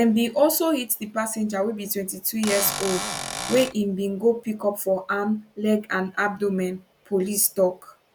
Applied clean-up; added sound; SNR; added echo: none; Cupboard open or close / Door; 6 dB; none.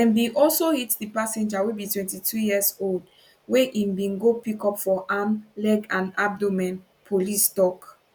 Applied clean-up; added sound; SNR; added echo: none; none; none; none.